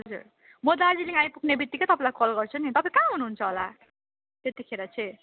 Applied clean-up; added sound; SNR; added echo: none; none; none; none.